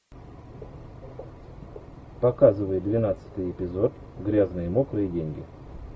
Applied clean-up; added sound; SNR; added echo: none; none; none; none.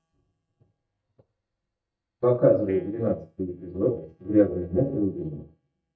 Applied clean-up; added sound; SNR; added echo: neural mask model DeepFilterNet 3.